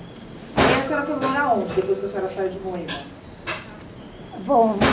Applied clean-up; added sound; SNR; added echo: none; Dishes, pots, and pans; 3 dB; none.